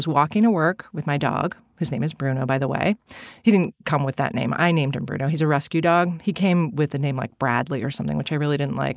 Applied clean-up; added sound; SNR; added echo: neural mask model Resemble Enhance denoiser.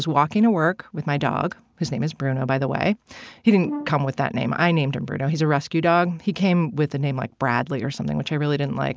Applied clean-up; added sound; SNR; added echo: none; Brass instrument; 12 dB; none.